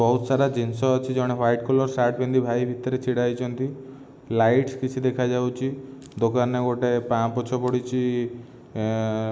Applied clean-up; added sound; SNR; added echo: none; none; none; none.